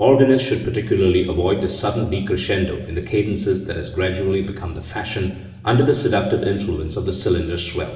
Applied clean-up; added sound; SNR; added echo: none; none; none; reverberation time 1.1 s.